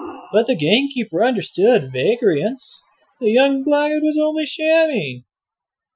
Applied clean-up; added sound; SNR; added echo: classical method Wiener filter.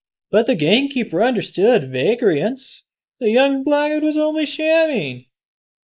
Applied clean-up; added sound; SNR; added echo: neural mask model Resemble Enhance denoiser.